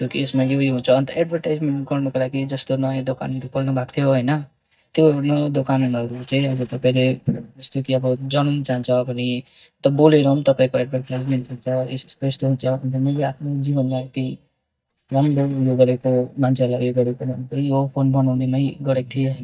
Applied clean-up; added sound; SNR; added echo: neural mask model DeepFilterNet 3.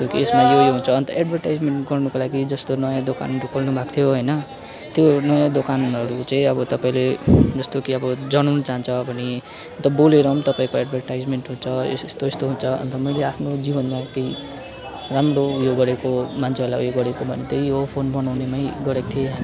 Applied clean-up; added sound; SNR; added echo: none; none; none; none.